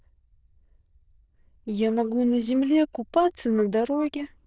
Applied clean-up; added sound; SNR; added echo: neural diffusion model UNIVERSE++.